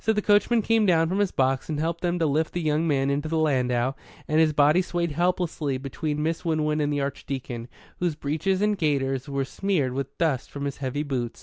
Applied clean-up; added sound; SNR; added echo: none; none; none; none.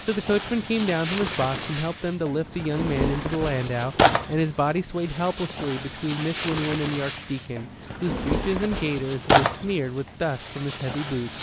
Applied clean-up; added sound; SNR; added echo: none; Tearing; 1 dB; none.